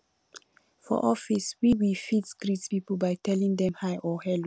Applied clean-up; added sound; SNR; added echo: none; none; none; none.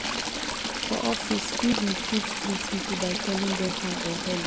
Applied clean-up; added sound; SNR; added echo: none; Stream / Trickle, dribble; 0 dB; none.